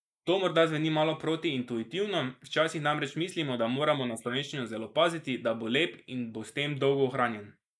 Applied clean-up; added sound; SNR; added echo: neural mask model Resemble Enhance denoiser.